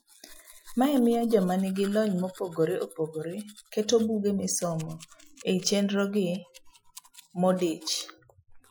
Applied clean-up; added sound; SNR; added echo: classical method Wiener filter.